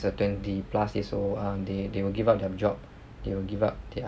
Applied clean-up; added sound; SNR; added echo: none; none; none; none.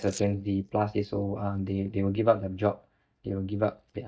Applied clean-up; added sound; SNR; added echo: neural mask model DeepFilterNet 3.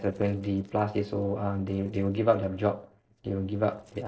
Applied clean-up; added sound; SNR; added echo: neural separator model SepFormer DNS4.